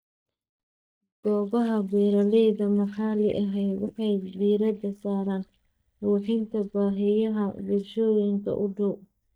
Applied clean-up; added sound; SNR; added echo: neural mask model DeepFilterNet 3.